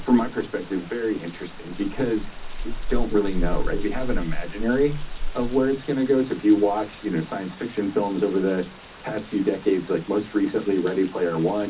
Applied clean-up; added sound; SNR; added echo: none; Rain; 4 dB; reverberation time 0.4 s.